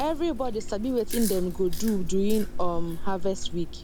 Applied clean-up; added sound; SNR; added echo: none; Chewing, mastication; 0 dB; none.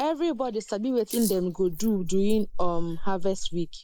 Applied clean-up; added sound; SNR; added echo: neural mask model Resemble Enhance denoiser.